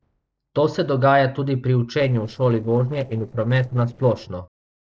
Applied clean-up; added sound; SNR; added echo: neural separator model SepFormer DNS4.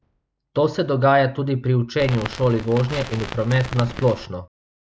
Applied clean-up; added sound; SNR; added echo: none; Crackle; 12 dB; none.